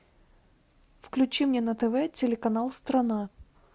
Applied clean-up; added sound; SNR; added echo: none; none; none; none.